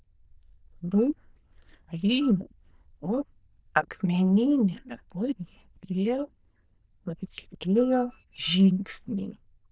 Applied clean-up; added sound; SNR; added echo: neural diffusion model UNIVERSE++.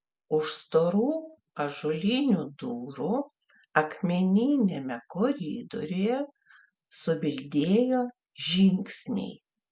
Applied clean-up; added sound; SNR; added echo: none; none; none; none.